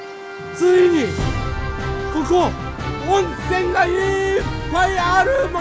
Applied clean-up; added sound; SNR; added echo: none; none; none; none.